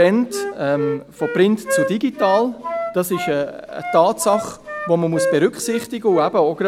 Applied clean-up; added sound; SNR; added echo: none; Wind instrument, woodwind instrument; 8 dB; none.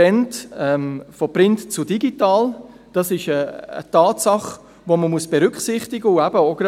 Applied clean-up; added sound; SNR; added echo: none; none; none; none.